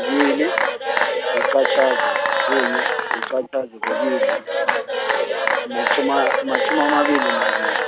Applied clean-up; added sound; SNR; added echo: none; Applause / Cheering / Clapping; -4 dB; none.